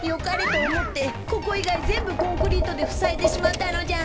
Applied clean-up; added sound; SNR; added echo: none; Tap; 2 dB; reverberation time 1.1 s.